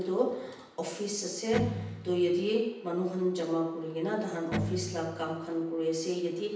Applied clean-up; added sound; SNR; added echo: none; Electric guitar; 4 dB; reverberation time 0.9 s.